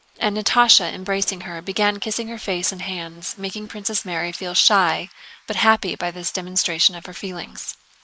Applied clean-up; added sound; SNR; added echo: neural mask model Resemble Enhance denoiser.